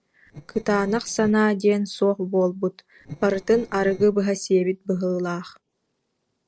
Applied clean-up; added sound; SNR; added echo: neural separator model SepFormer DNS4.